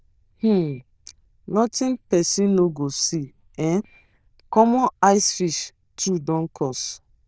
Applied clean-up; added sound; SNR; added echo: neural diffusion model UNIVERSE++.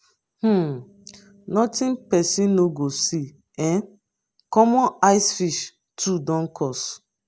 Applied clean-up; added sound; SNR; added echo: none; none; none; none.